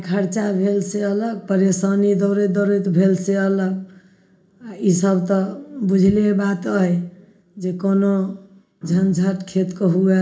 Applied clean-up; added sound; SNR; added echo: none; none; none; reverberation time 0.4 s.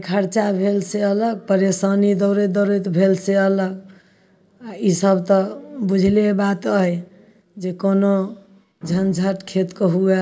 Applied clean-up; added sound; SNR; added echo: none; none; none; none.